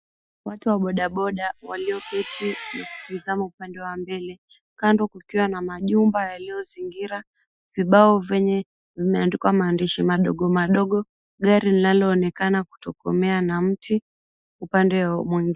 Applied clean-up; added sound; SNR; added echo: classical method Wiener filter.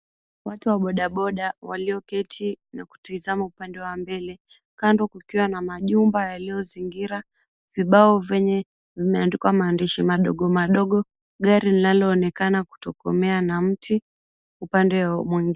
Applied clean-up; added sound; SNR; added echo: none; none; none; none.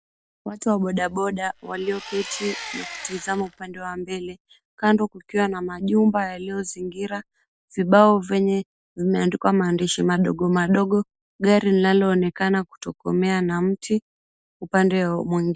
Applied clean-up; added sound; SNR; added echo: none; Engine; 14 dB; none.